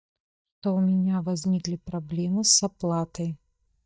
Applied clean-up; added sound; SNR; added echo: neural mask model DeepFilterNet 3.